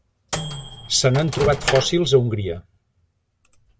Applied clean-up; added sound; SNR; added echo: none; Microwave oven; 6 dB; none.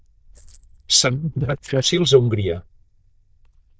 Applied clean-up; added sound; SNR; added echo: neural diffusion model UNIVERSE++.